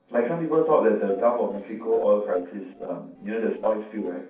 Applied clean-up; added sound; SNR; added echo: neural separator model SepFormer DNS4.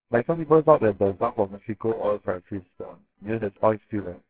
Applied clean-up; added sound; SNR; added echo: neural separator model SepFormer WHAMR!.